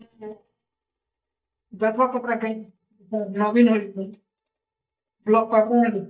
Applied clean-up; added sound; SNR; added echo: neural mask model DeepFilterNet 3.